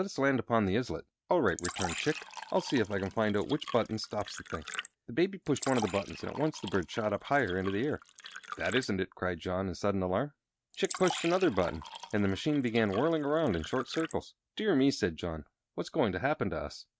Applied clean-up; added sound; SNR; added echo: neural mask model RNNoise.